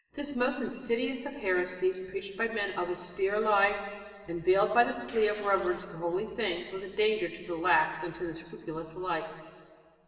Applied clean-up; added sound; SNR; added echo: none; Tearing; 16 dB; reverberation time 2.2 s.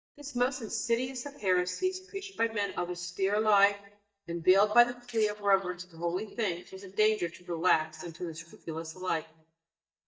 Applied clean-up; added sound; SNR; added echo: neural mask model DeepFilterNet 3.